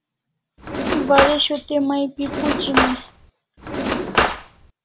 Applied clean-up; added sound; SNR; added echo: none; Cutlery, silverware / Drawer open or close; -1 dB; none.